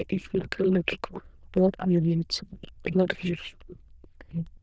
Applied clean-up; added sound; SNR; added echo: neural diffusion model UNIVERSE++.